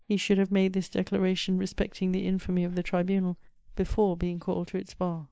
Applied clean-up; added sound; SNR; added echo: neural mask model DeepFilterNet 3.